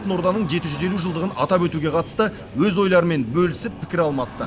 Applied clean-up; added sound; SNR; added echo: none; Sliding door + Train; 17 dB; none.